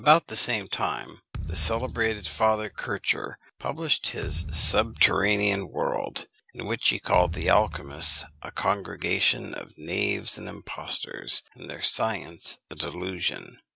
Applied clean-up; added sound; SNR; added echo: none; Thump, thud; 13 dB; none.